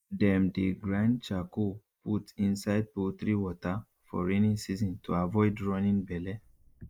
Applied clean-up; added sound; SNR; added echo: neural mask model Resemble Enhance denoiser.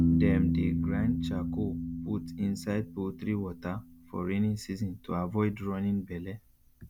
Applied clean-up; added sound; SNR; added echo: none; Piano; 0 dB; none.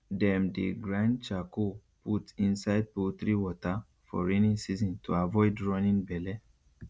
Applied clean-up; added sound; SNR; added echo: none; none; none; none.